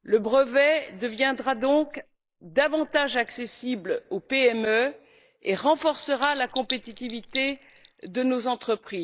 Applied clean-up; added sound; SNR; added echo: neural mask model Resemble Enhance denoiser.